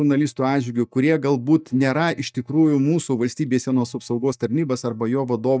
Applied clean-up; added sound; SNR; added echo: neural mask model DeepFilterNet 3.